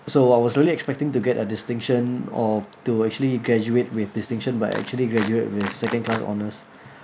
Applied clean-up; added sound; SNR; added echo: none; Clapping; 12 dB; none.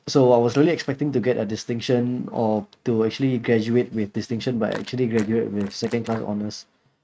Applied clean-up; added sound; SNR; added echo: neural mask model RNNoise.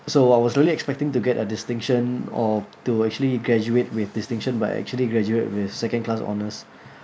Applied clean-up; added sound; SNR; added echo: none; none; none; none.